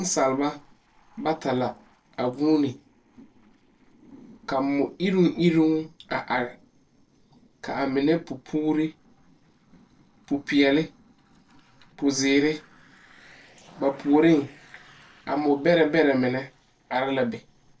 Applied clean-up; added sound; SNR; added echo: neural separator model SepFormer DNS4.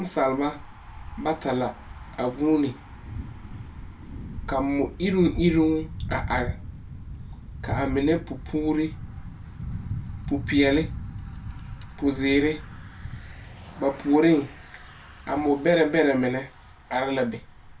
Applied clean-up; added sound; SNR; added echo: none; Thunder / Bicycle; 10 dB; reverberation time 0.2 s.